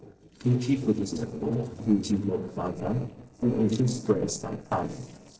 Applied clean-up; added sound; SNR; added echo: neural separator model SepFormer DNS4.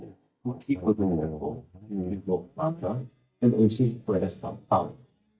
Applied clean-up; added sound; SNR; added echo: neural mask model DeepFilterNet 3.